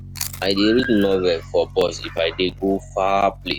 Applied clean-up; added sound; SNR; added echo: none; Piano + Chewing, mastication; 15 dB; none.